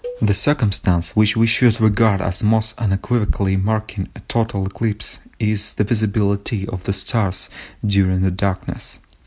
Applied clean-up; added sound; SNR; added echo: none; Cowbell; 19 dB; none.